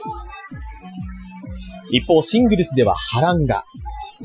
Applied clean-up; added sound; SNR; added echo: classical method Wiener filter.